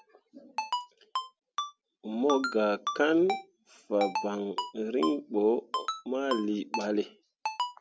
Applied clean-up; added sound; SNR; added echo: none; Ringtone; 6 dB; none.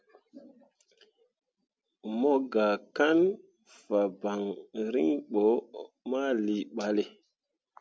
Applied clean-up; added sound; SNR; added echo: none; none; none; none.